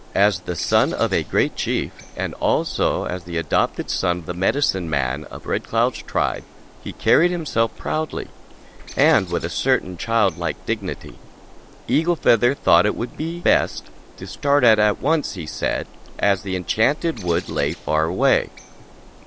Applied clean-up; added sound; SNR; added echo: none; Bird + Chewing, mastication; 18 dB; none.